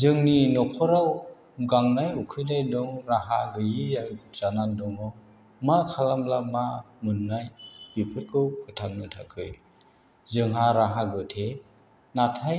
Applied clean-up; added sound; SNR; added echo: none; none; none; none.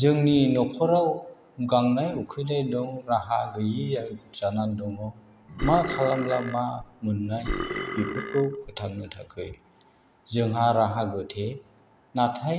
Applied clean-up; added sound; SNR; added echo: none; Burping, eructation; 7 dB; none.